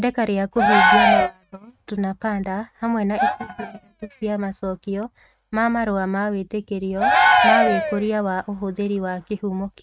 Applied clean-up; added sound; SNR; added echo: neural mask model RNNoise.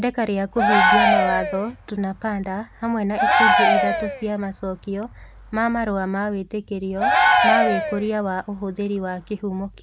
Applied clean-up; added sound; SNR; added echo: none; Cheering; -4 dB; none.